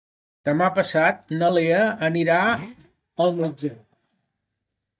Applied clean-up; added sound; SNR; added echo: neural mask model DeepFilterNet 3.